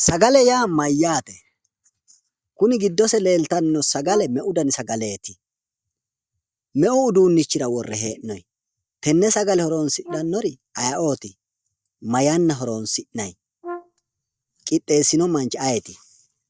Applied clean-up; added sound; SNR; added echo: neural mask model DeepFilterNet 3.